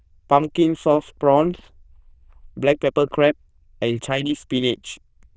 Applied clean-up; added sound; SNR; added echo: neural diffusion model UNIVERSE++.